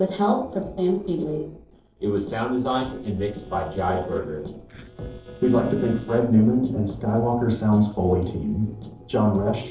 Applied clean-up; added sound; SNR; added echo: neural separator model SepFormer DNS4.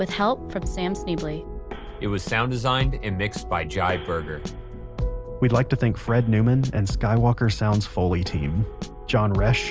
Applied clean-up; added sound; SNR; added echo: none; none; none; none.